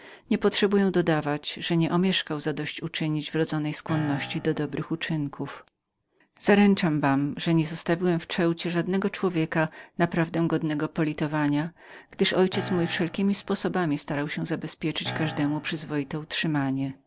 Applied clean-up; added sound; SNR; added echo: none; Piano; 13 dB; none.